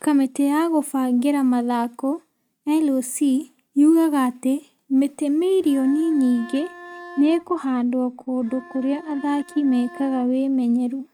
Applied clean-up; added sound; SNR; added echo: neural mask model RNNoise.